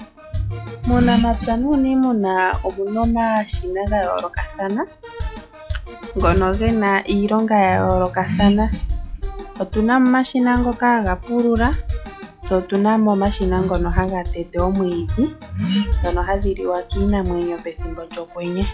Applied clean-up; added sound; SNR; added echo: classical method log-MMSE.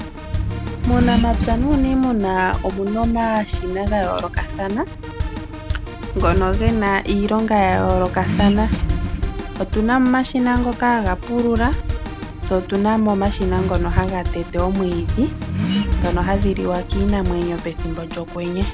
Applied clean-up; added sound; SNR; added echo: none; Accelerating, revving, vroom + Drum kit; 2 dB; none.